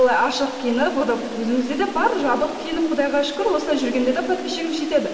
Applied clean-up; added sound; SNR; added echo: none; Water; 19 dB; reverberation time 2.7 s.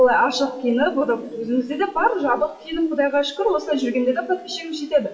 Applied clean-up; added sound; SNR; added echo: classical method WPE with log-MMSE.